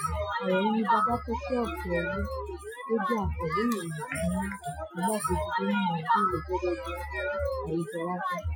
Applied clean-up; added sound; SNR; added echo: classical method Wiener filter.